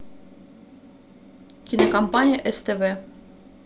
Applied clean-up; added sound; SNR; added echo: none; Splash, splatter; 3 dB; none.